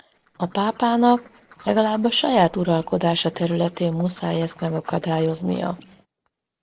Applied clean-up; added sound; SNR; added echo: neural separator model SepFormer DNS4.